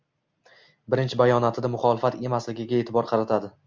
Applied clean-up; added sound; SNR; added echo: none; none; none; none.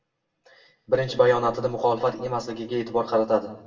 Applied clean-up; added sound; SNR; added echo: none; none; none; reverberation time 0.9 s.